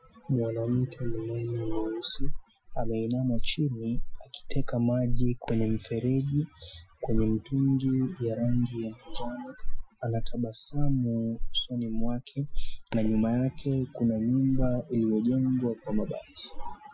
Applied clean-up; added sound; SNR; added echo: classical method Wiener filter.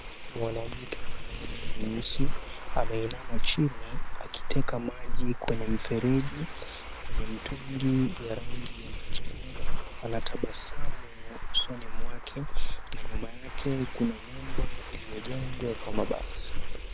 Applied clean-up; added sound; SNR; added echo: neural separator model SepFormer WHAM!.